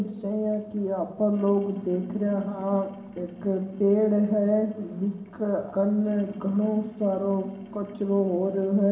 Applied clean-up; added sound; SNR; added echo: none; Sink (filling or washing); 19 dB; reverberation time 1.2 s.